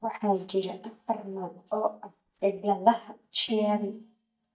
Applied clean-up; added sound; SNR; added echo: neural mask model DeepFilterNet 3.